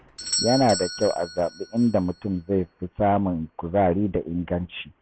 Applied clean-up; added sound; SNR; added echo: none; Doorbell; 11 dB; none.